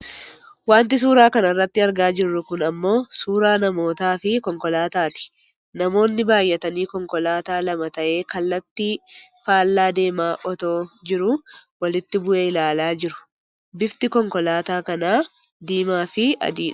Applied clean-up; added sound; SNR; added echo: none; none; none; none.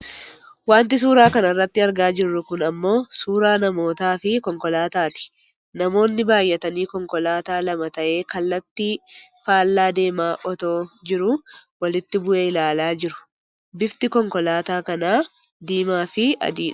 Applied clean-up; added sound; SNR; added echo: none; Snare drum; 13 dB; none.